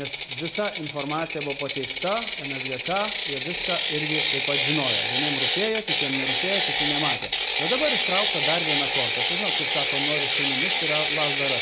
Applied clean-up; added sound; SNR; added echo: none; Ratchet, pawl; -4 dB; none.